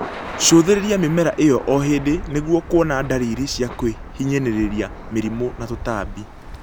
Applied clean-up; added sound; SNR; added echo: none; Thunder / Rain + Bird; 12 dB; none.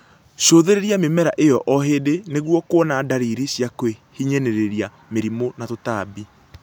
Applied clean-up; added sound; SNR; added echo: none; none; none; none.